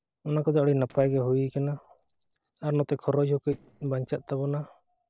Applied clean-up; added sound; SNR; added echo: neural separator model SepFormer DNS4.